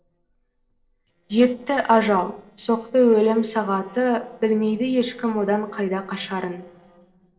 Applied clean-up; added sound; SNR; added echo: neural separator model SepFormer DNS4.